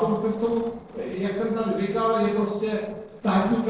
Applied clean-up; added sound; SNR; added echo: neural separator model SepFormer DNS4.